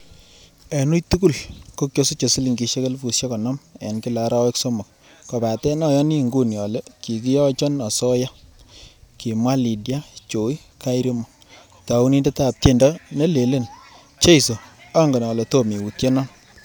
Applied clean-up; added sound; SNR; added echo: none; none; none; none.